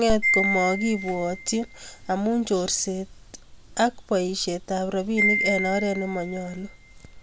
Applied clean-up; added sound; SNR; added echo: none; Wind chime; 5 dB; none.